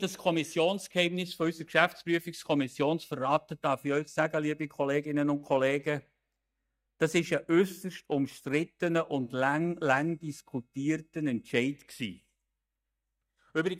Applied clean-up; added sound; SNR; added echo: neural mask model DeepFilterNet 3.